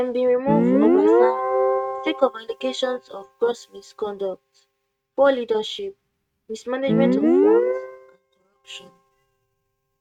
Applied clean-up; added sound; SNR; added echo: neural mask model RNNoise.